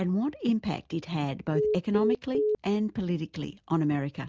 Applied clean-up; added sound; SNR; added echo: none; Telephone; 0 dB; none.